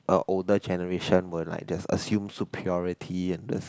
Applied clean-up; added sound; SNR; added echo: none; none; none; none.